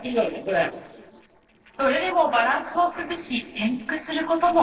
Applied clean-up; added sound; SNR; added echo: neural separator model SepFormer DNS4.